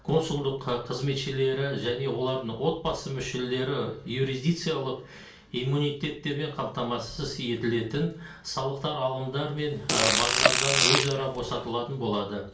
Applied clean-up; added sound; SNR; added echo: none; Fart; -3 dB; reverberation time 0.3 s.